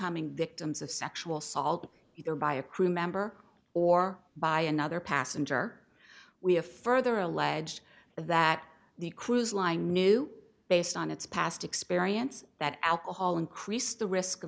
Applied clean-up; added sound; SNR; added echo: none; none; none; none.